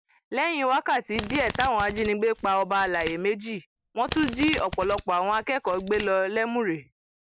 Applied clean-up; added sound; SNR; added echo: none; Domestic sounds, home sounds; 11 dB; none.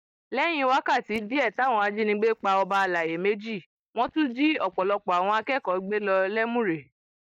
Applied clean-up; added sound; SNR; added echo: neural mask model DeepFilterNet 3.